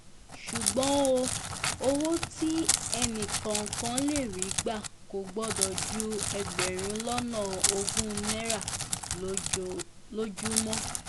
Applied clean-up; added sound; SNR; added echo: none; Crackle; 1 dB; none.